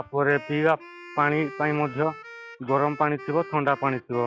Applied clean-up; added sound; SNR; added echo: classical method log-MMSE.